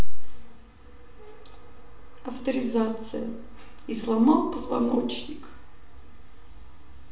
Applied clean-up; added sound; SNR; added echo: none; none; none; reverberation time 0.6 s.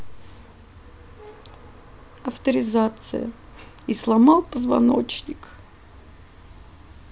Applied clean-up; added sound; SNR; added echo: none; none; none; none.